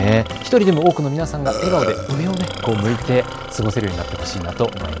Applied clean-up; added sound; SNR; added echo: none; Burping, eructation; 10 dB; none.